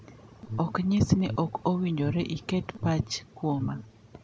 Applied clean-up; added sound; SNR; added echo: none; Alarm; 12 dB; none.